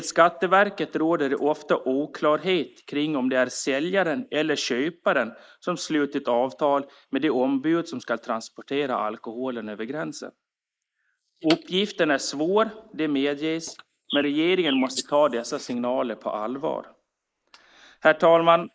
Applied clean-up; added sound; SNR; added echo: neural mask model Resemble Enhance denoiser.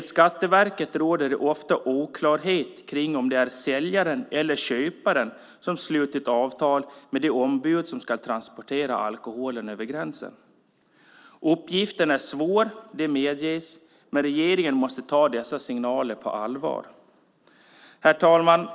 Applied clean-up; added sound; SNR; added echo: none; none; none; none.